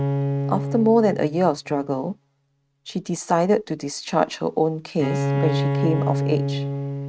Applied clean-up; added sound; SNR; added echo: neural mask model RNNoise.